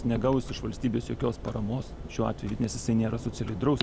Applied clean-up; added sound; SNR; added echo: none; Clock; 9 dB; none.